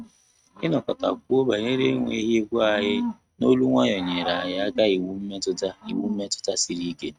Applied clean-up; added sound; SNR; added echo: neural mask model RNNoise.